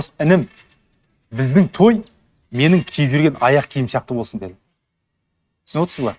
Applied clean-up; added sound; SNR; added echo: neural mask model RNNoise.